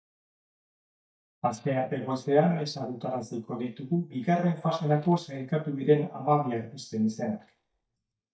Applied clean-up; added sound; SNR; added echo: neural mask model DeepFilterNet 3.